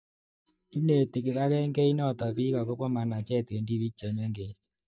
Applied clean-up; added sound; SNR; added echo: neural mask model DeepFilterNet 3.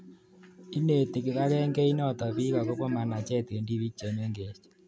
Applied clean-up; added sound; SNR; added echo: none; none; none; none.